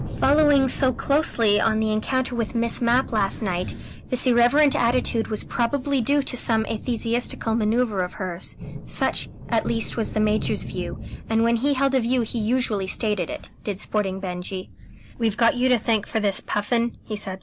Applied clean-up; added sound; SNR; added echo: none; Thunder; 13 dB; none.